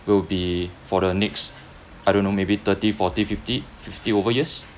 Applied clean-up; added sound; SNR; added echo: none; none; none; none.